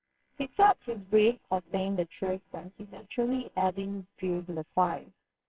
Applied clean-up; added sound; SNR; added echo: neural separator model SepFormer WHAMR!.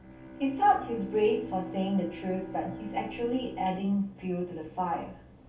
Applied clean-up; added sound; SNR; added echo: none; Bowed string instrument; 13 dB; reverberation time 0.3 s.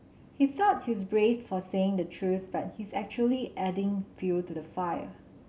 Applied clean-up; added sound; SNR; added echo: none; none; none; none.